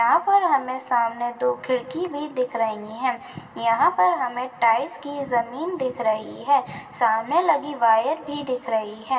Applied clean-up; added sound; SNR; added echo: none; none; none; reverberation time 2.7 s.